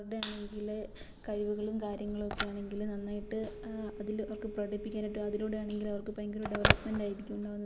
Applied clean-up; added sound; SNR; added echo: none; Telephone; 2 dB; none.